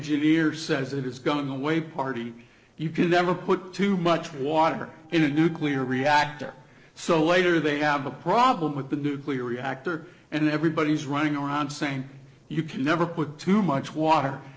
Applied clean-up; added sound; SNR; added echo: neural separator model SepFormer DNS4.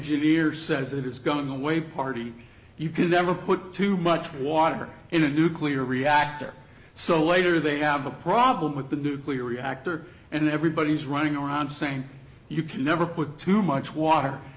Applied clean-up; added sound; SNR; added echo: none; none; none; none.